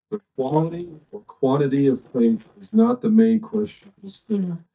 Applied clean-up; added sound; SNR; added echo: neural mask model DeepFilterNet 3.